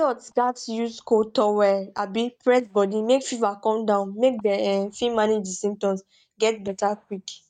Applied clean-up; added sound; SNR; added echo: neural mask model DeepFilterNet 3.